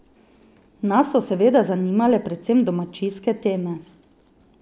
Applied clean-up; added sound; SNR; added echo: none; none; none; none.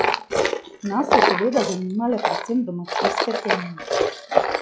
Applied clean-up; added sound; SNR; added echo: classical method log-MMSE.